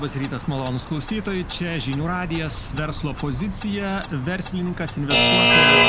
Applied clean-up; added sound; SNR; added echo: none; Alarm / Clock + Traffic noise, roadway noise / Vehicle horn, car horn, honking; -3 dB; none.